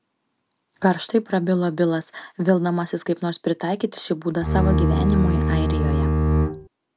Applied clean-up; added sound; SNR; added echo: none; Bowed string instrument; -4 dB; none.